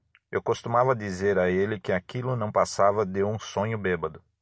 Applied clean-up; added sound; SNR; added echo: none; none; none; none.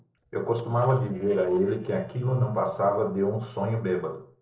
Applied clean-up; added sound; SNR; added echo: neural separator model SepFormer DNS4.